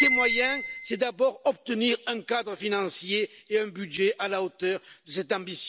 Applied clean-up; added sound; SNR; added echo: none; Bicycle bell; 6 dB; none.